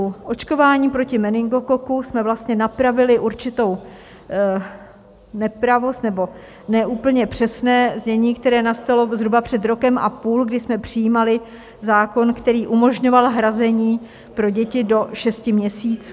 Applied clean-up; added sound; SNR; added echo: none; none; none; none.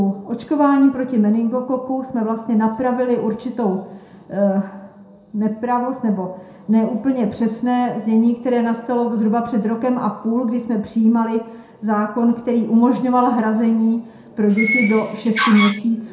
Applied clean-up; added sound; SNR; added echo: none; Door; 3 dB; reverberation time 0.5 s.